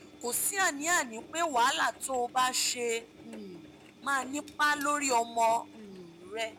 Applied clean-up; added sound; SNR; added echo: none; Engine; 20 dB; none.